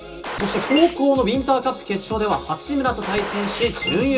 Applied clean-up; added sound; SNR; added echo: none; Gunshot, gunfire; 9 dB; reverberation time 0.2 s.